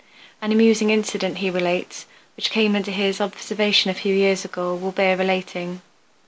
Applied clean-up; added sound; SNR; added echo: none; none; none; none.